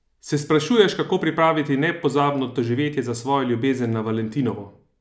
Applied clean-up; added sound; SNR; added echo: none; none; none; none.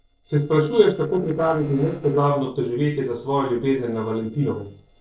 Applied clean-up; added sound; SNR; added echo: neural separator model SepFormer DNS4.